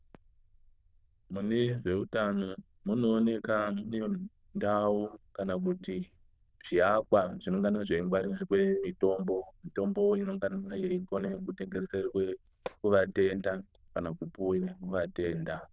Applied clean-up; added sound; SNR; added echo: neural diffusion model UNIVERSE++.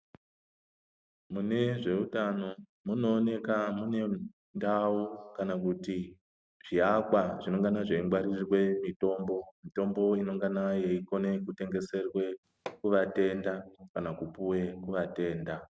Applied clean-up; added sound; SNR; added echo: neural mask model RNNoise.